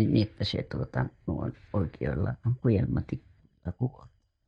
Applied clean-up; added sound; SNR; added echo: neural mask model DeepFilterNet 3.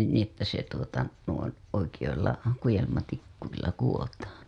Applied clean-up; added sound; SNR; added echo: none; none; none; none.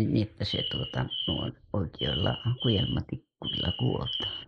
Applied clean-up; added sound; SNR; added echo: neural mask model Resemble Enhance denoiser.